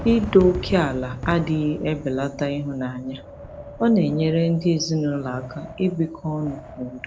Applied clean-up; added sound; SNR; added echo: none; Fireworks + Wind; 13 dB; none.